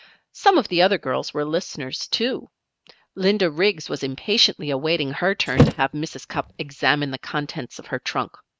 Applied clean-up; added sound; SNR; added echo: neural mask model RNNoise.